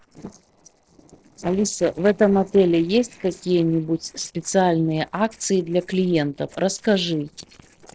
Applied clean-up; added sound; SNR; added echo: neural separator model SepFormer DNS4.